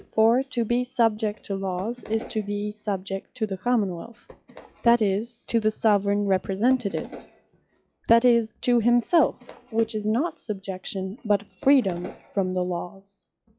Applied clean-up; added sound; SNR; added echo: classical method log-MMSE.